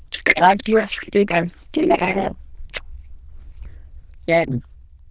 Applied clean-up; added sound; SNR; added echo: neural diffusion model UNIVERSE++.